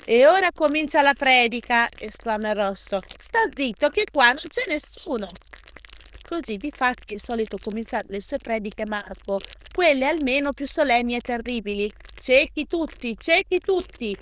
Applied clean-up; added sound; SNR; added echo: neural diffusion model UNIVERSE++.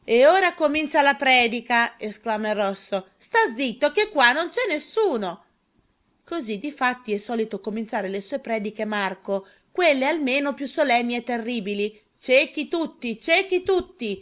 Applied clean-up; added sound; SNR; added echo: none; none; none; none.